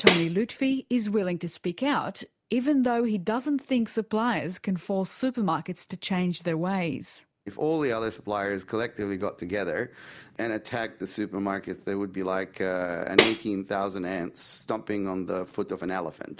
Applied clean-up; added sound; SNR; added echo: none; Tambourine; -1 dB; none.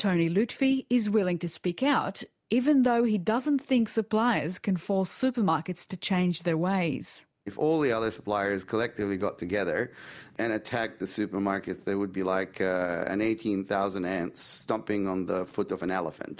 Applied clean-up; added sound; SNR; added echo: none; none; none; none.